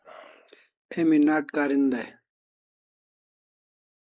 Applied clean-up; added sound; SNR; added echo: neural mask model Resemble Enhance denoiser.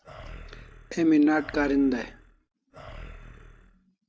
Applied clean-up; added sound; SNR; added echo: none; Animal; 17 dB; none.